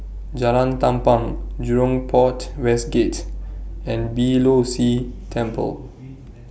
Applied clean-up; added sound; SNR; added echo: none; none; none; none.